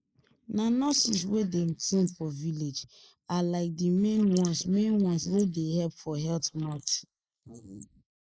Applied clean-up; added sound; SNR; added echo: neural mask model Resemble Enhance denoiser.